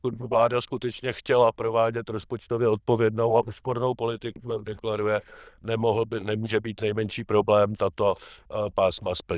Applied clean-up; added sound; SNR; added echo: neural diffusion model UNIVERSE++.